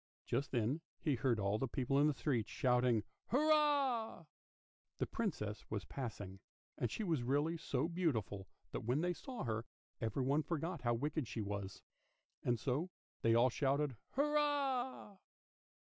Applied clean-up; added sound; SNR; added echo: none; none; none; none.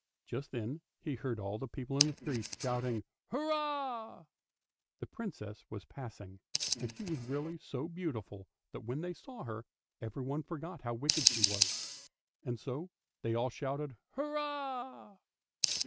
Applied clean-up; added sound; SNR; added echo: neural mask model RNNoise.